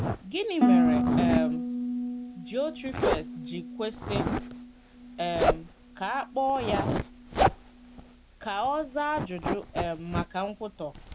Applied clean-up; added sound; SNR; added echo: none; Harp + Zipper (clothing); -4 dB; none.